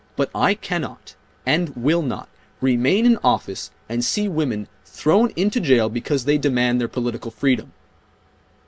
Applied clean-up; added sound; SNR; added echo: none; none; none; none.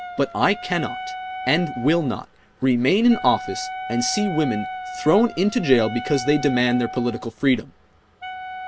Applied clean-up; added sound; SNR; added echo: none; Wind instrument, woodwind instrument; 11 dB; none.